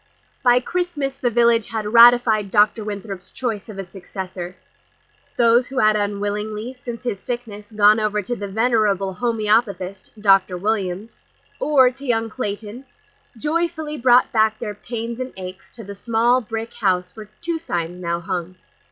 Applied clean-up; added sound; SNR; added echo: classical method log-MMSE.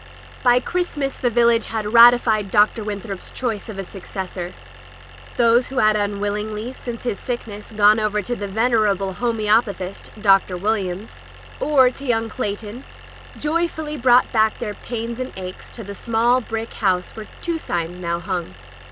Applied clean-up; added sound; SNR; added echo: none; Idling; 18 dB; none.